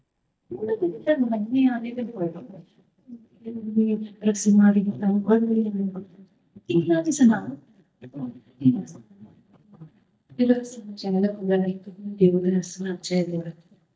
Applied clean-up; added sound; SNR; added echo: neural mask model DeepFilterNet 3.